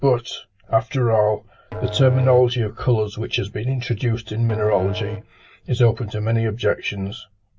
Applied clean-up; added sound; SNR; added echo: none; Musical instrument; 14 dB; none.